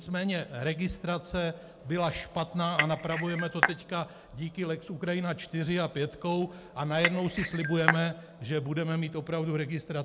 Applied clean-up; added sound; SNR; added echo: none; Cutlery, silverware / Dishes, pots, and pans / Chink, clink; -1 dB; none.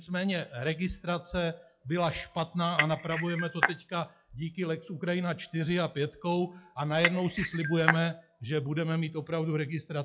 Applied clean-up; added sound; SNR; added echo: classical method log-MMSE.